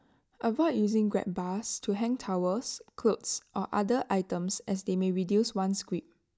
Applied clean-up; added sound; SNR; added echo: none; none; none; none.